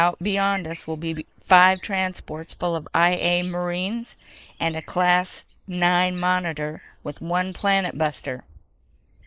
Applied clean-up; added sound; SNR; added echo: neural mask model Resemble Enhance denoiser.